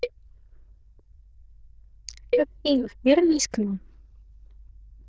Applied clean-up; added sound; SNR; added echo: neural diffusion model UNIVERSE++.